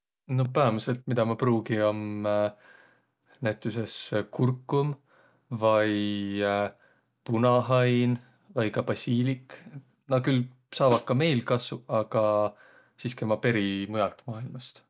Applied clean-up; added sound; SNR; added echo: none; Snare drum; 14 dB; none.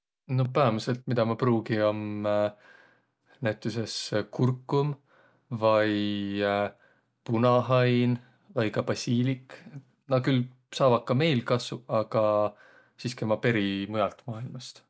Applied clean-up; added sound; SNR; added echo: none; none; none; none.